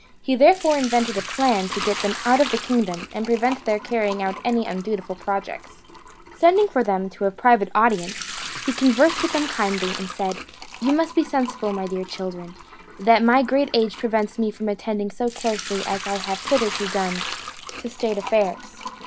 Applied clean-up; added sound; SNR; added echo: none; Sink (filling or washing) / Liquid; 12 dB; none.